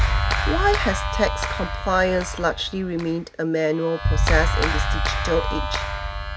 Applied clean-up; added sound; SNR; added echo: none; Clapping; -1 dB; none.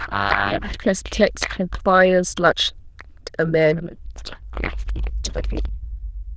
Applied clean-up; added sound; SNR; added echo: neural diffusion model UNIVERSE++.